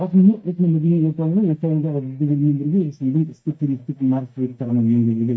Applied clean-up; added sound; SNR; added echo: neural mask model DeepFilterNet 3.